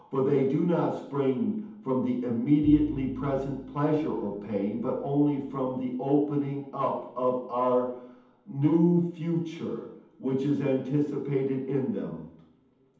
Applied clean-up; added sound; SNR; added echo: none; Bowed string instrument; 17 dB; reverberation time 0.8 s.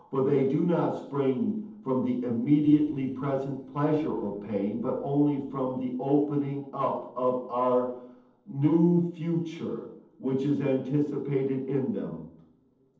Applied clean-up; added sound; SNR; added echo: neural separator model SepFormer DNS4.